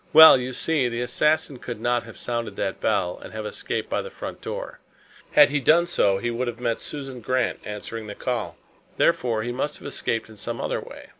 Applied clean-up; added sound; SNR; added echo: none; none; none; none.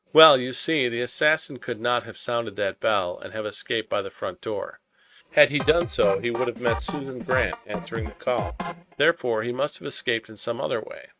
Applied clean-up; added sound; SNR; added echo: neural mask model RNNoise.